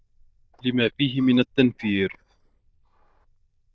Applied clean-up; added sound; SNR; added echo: neural diffusion model UNIVERSE++.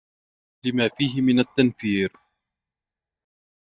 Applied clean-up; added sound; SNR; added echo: neural mask model DeepFilterNet 3.